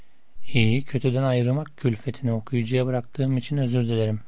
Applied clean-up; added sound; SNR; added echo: none; none; none; none.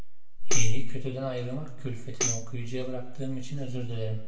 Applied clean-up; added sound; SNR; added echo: none; Tambourine; 13 dB; reverberation time 0.9 s.